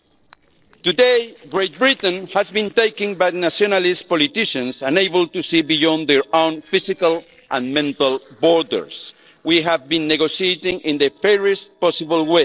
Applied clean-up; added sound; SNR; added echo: neural separator model SepFormer DNS4.